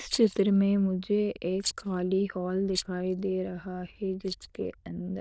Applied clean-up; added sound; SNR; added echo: neural diffusion model UNIVERSE++.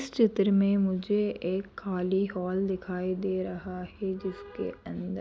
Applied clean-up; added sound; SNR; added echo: none; none; none; none.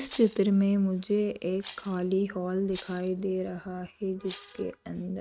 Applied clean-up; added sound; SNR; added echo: neural mask model RNNoise.